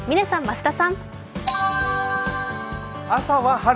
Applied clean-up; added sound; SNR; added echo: none; none; none; none.